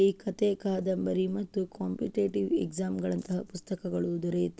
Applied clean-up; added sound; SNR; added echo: none; none; none; none.